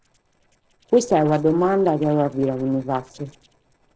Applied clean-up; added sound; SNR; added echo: neural separator model SepFormer DNS4.